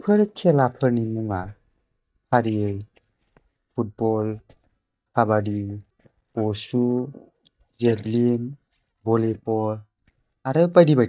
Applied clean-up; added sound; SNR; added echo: neural mask model DeepFilterNet 3.